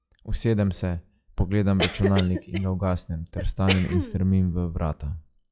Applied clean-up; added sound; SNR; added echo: classical method log-MMSE.